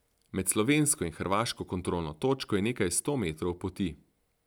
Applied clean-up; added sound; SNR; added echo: none; none; none; none.